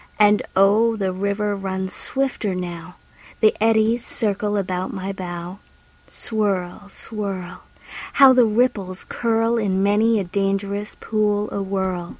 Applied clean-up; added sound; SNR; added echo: none; none; none; none.